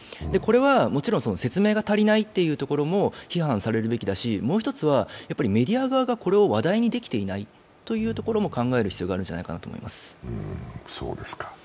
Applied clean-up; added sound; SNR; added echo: none; none; none; none.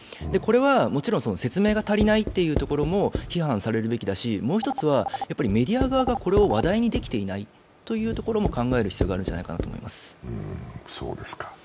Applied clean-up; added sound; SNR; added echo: none; Writing + Telephone; 7 dB; none.